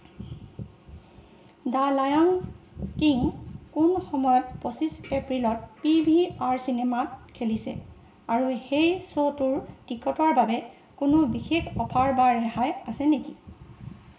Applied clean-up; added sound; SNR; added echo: none; none; none; reverberation time 0.6 s.